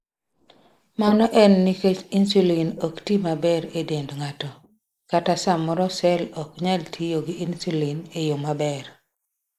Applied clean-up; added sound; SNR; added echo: neural mask model Resemble Enhance denoiser.